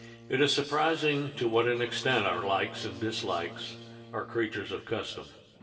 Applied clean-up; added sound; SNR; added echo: none; Bowed string instrument; 17 dB; reverberation time 1.6 s.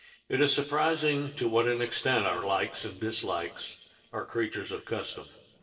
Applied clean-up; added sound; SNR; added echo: neural separator model SepFormer DNS4.